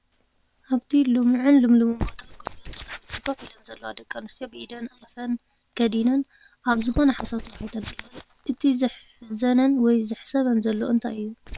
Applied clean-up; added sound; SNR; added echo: neural separator model SepFormer WHAM!.